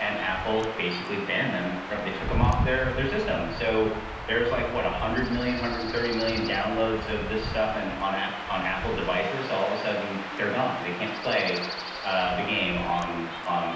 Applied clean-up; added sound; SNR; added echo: none; Stream / Chirp, tweet / Wind; 5 dB; reverberation time 0.9 s.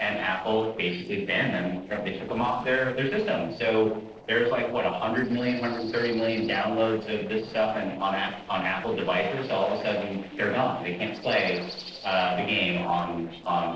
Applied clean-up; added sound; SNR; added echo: neural separator model SepFormer DNS4.